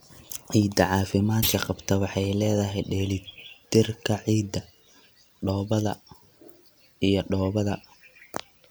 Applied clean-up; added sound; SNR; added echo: none; Thump, thud; 8 dB; none.